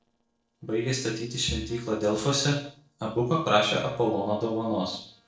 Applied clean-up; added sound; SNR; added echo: neural separator model SepFormer DNS4.